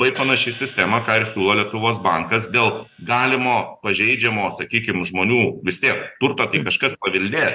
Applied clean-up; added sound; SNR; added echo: none; Hi-hat; 18 dB; none.